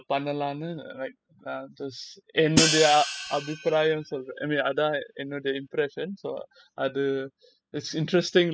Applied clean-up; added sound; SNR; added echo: classical method spectral subtraction.